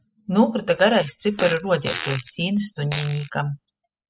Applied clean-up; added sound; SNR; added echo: classical method spectral subtraction.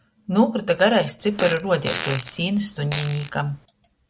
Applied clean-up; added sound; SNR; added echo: none; Fart; 11 dB; none.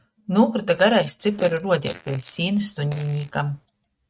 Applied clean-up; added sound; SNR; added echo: neural mask model RNNoise.